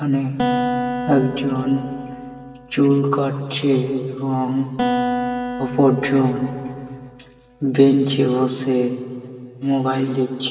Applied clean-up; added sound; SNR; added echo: none; Acoustic guitar; 7 dB; reverberation time 2.3 s.